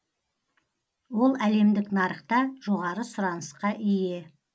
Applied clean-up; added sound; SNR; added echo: none; none; none; none.